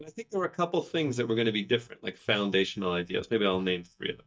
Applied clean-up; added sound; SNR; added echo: neural mask model DeepFilterNet 3.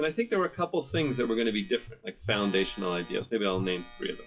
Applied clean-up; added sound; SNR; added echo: classical method WPE with log-MMSE.